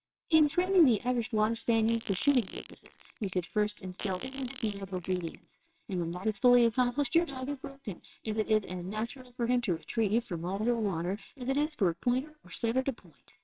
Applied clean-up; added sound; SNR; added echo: neural separator model SepFormer WHAMR!.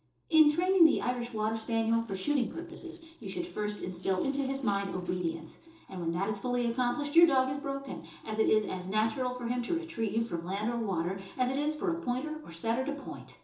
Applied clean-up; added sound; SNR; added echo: neural separator model SepFormer DNS4.